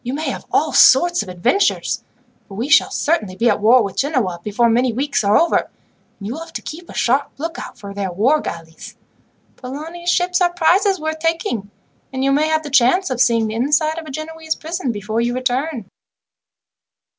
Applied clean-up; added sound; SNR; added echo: none; none; none; none.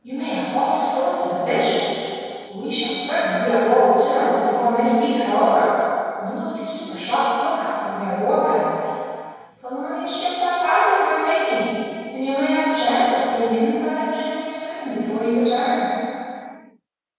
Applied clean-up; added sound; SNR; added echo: none; none; none; reverberation time 2.2 s.